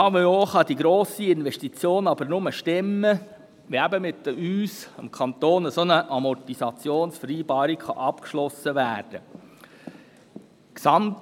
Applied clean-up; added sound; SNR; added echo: none; none; none; none.